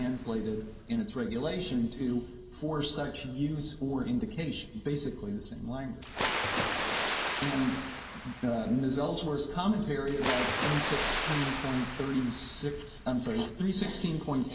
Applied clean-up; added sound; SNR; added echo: none; Water; 5 dB; reverberation time 1.9 s.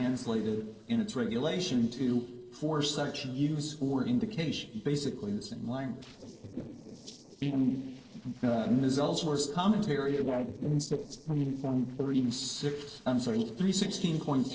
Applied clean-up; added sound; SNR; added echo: neural separator model SepFormer DNS4.